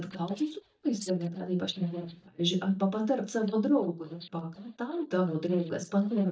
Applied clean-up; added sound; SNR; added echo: neural mask model DeepFilterNet 3.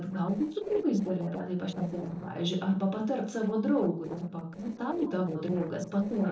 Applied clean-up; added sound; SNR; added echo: neural separator model SepFormer DNS4.